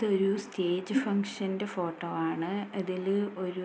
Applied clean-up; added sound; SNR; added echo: none; none; none; none.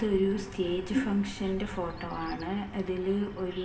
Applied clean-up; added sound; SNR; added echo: none; Bird; 13 dB; reverberation time 0.9 s.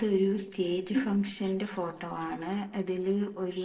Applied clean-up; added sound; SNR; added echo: neural separator model SepFormer DNS4.